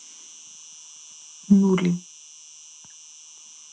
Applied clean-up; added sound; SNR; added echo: none; Insect; 19 dB; none.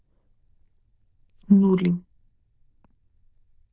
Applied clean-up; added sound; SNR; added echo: neural diffusion model UNIVERSE++.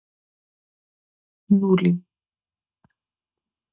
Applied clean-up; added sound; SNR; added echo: neural mask model DeepFilterNet 3.